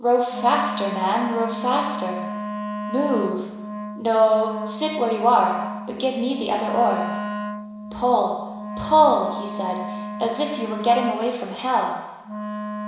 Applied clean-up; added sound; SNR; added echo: none; Wind instrument, woodwind instrument; 8 dB; reverberation time 1.0 s.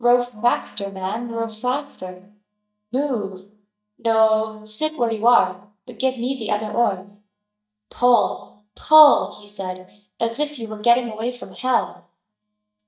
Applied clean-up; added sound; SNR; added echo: neural mask model DeepFilterNet 3.